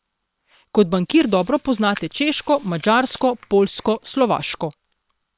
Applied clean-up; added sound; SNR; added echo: neural separator model SepFormer WHAM!.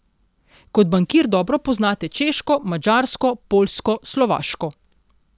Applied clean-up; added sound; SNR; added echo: none; none; none; none.